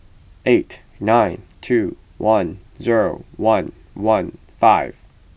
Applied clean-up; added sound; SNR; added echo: none; none; none; none.